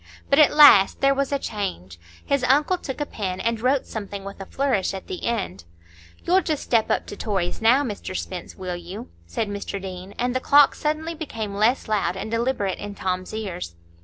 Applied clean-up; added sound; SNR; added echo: none; none; none; none.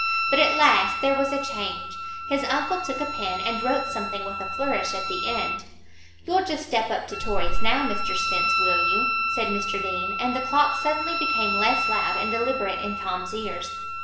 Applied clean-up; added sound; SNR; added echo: none; Wind instrument, woodwind instrument; 2 dB; reverberation time 0.8 s.